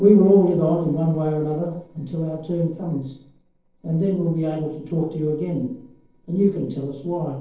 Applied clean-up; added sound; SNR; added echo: neural separator model SepFormer DNS4.